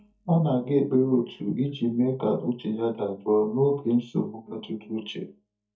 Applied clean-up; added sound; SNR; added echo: neural mask model DeepFilterNet 3.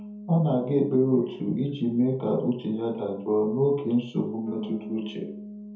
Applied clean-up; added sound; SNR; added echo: none; Bass guitar; 17 dB; reverberation time 0.5 s.